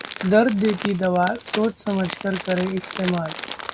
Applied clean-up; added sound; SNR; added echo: none; Crumpling, crinkling; 9 dB; none.